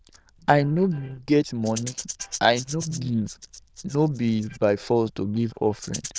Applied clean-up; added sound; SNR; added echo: neural diffusion model UNIVERSE++.